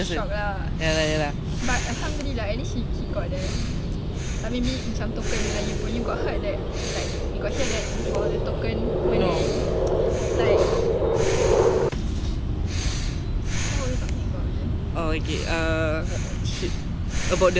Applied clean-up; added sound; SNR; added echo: none; Breathing; 10 dB; none.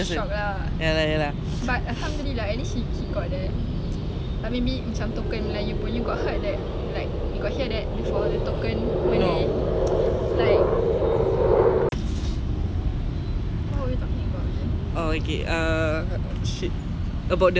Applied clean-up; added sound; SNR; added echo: none; none; none; none.